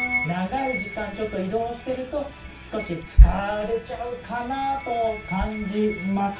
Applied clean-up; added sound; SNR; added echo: none; Wind chime; -3 dB; reverberation time 0.3 s.